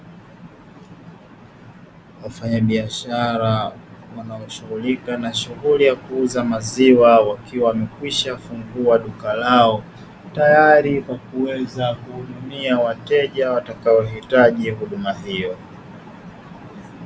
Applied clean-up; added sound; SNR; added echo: none; none; none; none.